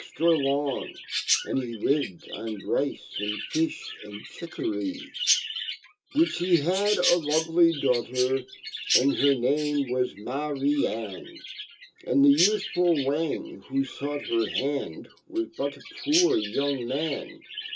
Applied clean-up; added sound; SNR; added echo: none; Chirp, tweet; 7 dB; reverberation time 0.2 s.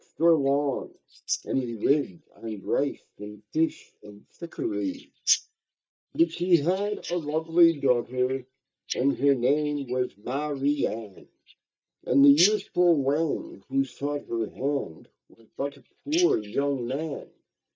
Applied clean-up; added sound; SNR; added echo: neural mask model DeepFilterNet 3.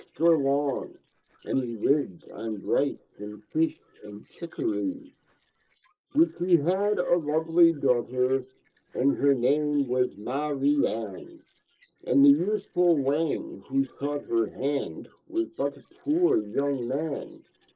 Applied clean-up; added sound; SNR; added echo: neural separator model SepFormer DNS4.